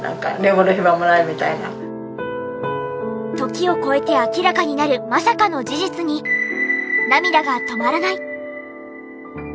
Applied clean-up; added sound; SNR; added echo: none; none; none; none.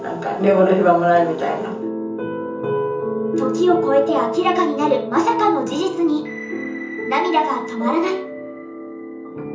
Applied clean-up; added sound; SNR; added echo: none; none; none; reverberation time 0.8 s.